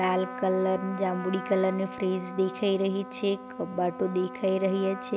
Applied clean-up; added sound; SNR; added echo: none; Trumpet; 12 dB; none.